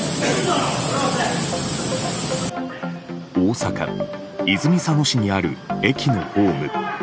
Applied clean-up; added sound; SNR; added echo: none; none; none; none.